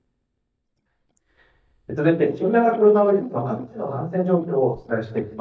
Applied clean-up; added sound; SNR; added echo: neural mask model DeepFilterNet 3.